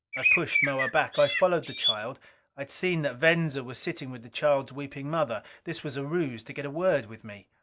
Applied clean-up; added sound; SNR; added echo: none; Bird; -1 dB; none.